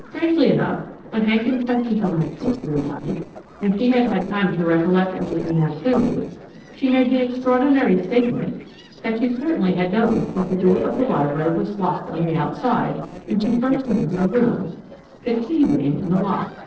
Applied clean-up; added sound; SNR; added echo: neural separator model SepFormer DNS4.